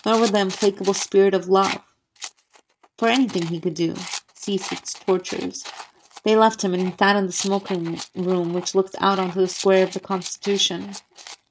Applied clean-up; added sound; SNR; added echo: neural mask model RNNoise.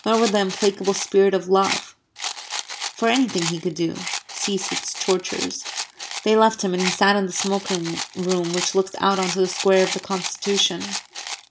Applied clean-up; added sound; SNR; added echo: none; Rattle; 9 dB; none.